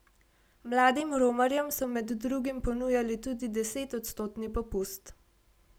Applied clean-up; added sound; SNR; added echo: none; none; none; none.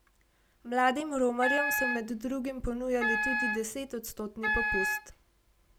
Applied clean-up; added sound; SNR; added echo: none; Wind instrument, woodwind instrument; 0 dB; none.